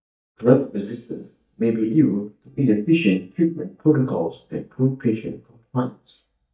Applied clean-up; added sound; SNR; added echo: neural mask model DeepFilterNet 3.